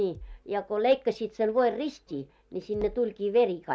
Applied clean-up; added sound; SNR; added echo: none; Bass drum; 17 dB; none.